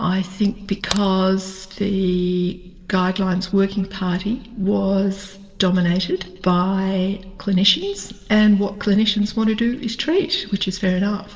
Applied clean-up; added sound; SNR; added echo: none; Crack; 10 dB; reverberation time 1.6 s.